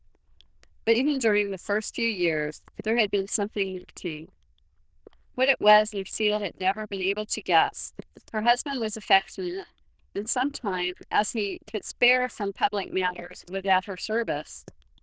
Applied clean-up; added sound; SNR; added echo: neural diffusion model UNIVERSE++.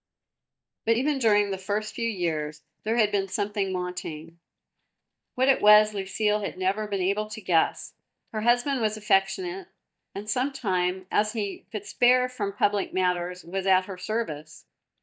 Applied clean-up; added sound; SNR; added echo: neural mask model DeepFilterNet 3.